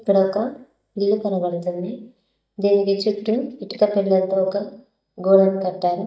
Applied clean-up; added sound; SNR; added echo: neural mask model DeepFilterNet 3.